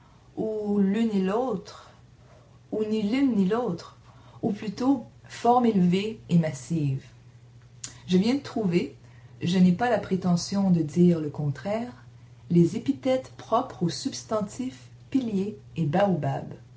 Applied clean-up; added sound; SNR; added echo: none; none; none; none.